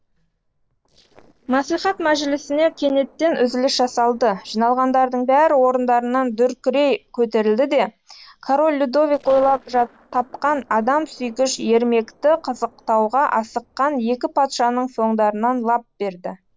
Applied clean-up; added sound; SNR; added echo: neural separator model SepFormer DNS4.